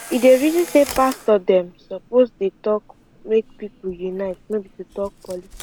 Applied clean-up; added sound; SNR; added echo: none; Camera; 18 dB; none.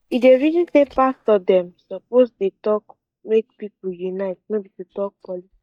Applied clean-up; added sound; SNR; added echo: neural mask model DeepFilterNet 3.